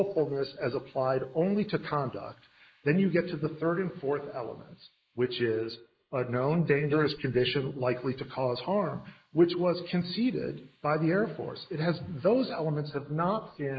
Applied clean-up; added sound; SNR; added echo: neural mask model Resemble Enhance denoiser.